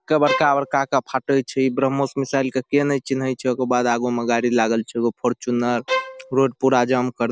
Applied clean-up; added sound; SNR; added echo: none; Bowed string instrument; 7 dB; none.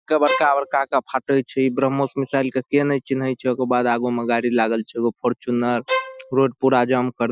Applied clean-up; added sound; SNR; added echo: classical method Wiener filter.